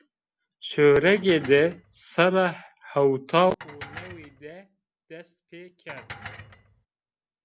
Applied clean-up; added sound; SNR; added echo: none; Dishes, pots, and pans; 18 dB; none.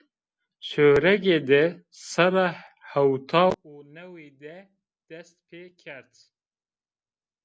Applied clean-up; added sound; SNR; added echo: none; none; none; none.